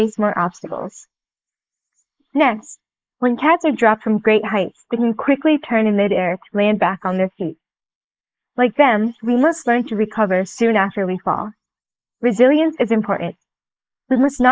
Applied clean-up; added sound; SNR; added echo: neural mask model Resemble Enhance denoiser.